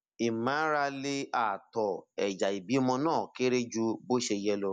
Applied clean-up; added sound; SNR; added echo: none; none; none; none.